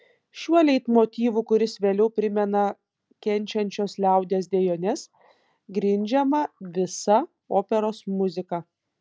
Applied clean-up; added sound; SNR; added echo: none; none; none; none.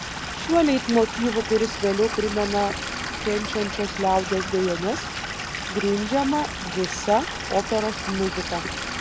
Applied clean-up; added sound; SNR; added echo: none; Stream / Liquid; 6 dB; none.